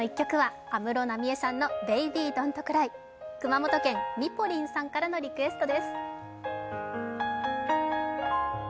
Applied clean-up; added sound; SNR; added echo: none; none; none; none.